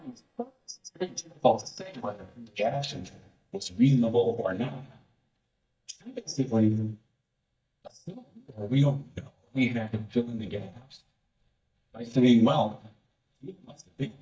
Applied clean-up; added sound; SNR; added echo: neural mask model DeepFilterNet 3.